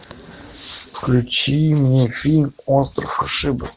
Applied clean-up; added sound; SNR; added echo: none; none; none; none.